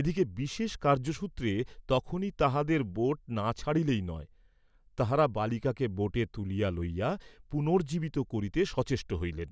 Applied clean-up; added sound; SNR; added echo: none; none; none; none.